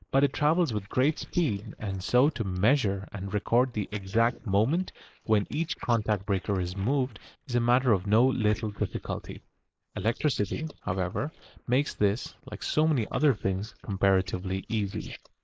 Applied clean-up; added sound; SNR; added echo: neural mask model Resemble Enhance denoiser.